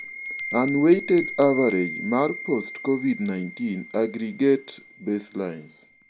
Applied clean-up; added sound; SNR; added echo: none; Bell; 6 dB; none.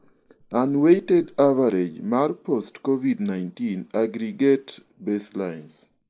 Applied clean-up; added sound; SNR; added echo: neural mask model Resemble Enhance denoiser.